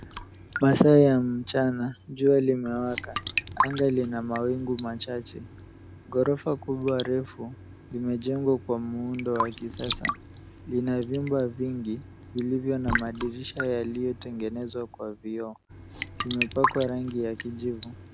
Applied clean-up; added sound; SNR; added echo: none; Raindrop / Drip / Trickle, dribble; 9 dB; none.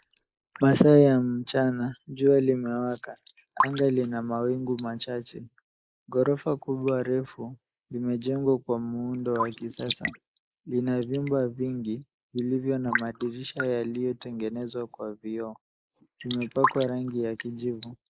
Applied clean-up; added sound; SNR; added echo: neural mask model Resemble Enhance denoiser.